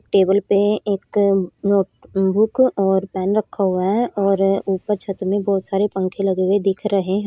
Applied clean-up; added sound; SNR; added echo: neural mask model Resemble Enhance denoiser.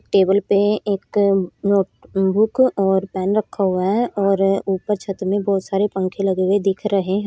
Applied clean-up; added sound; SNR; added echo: none; none; none; none.